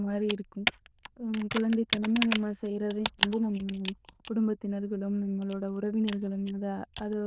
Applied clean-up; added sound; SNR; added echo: neural diffusion model UNIVERSE++.